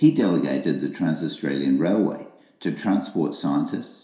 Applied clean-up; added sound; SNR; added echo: none; none; none; reverberation time 0.7 s.